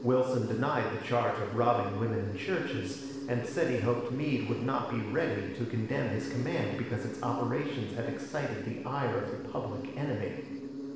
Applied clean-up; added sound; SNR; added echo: none; Insect; 9 dB; reverberation time 1.1 s.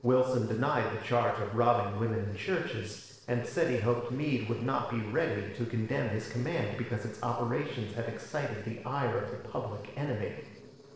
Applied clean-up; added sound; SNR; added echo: neural separator model SepFormer DNS4.